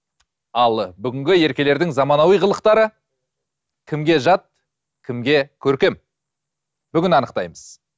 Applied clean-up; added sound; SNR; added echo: none; none; none; none.